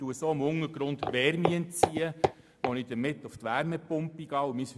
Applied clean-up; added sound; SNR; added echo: none; Walk, footsteps; 2 dB; none.